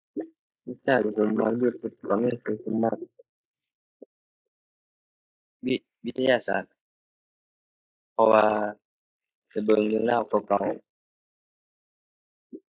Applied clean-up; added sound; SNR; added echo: neural mask model Resemble Enhance denoiser.